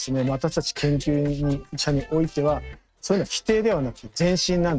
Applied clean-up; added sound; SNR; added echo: neural mask model RNNoise.